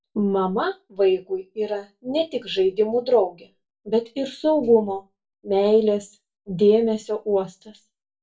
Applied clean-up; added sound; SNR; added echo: none; none; none; reverberation time 0.2 s.